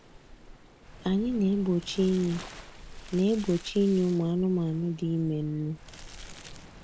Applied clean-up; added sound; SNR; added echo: none; Crumpling, crinkling + Waves, surf; 17 dB; none.